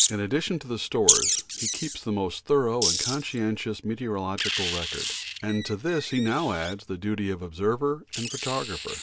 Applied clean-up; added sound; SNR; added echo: none; Wild animals; 2 dB; none.